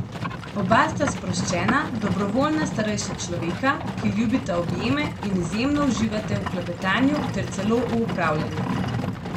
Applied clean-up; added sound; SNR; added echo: none; Livestock, farm animals, working animals; 4 dB; none.